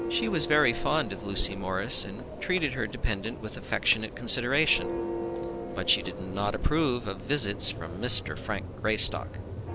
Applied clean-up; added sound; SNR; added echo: none; Church bell; 10 dB; none.